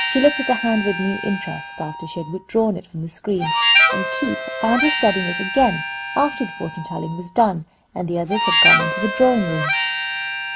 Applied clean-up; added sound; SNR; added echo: none; Harmonica; 0 dB; none.